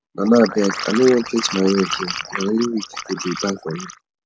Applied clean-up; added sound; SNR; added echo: none; Liquid; 9 dB; none.